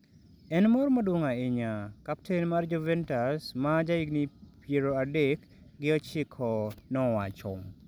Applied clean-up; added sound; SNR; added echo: none; none; none; none.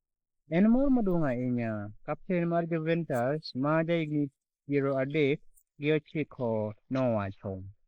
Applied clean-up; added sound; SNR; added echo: neural mask model Resemble Enhance denoiser.